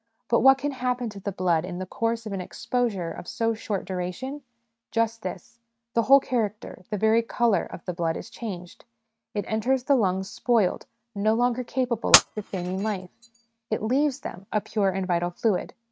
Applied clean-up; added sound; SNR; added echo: neural mask model RNNoise.